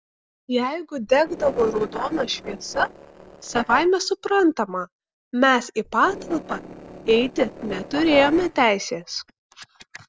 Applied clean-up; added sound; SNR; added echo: neural separator model SepFormer DNS4.